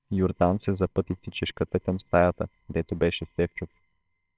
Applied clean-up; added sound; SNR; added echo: neural separator model SepFormer WHAMR!.